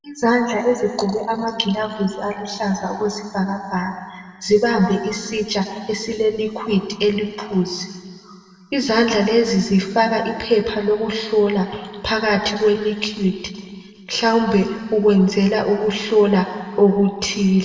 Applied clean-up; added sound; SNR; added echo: none; none; none; reverberation time 1.8 s.